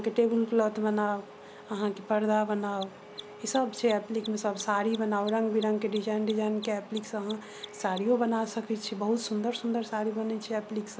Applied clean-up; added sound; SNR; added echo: none; Mechanisms + Bowed string instrument; 19 dB; none.